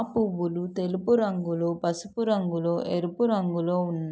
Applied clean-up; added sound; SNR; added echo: none; none; none; none.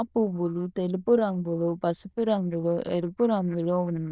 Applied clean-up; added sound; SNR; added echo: neural diffusion model UNIVERSE++.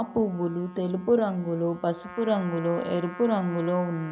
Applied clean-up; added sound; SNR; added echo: none; Trumpet; 17 dB; none.